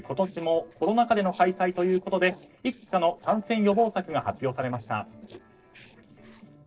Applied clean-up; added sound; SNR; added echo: neural separator model SepFormer DNS4.